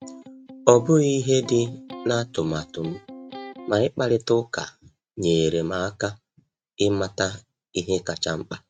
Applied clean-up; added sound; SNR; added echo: neural mask model RNNoise.